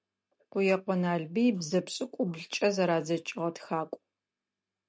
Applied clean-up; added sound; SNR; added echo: none; none; none; none.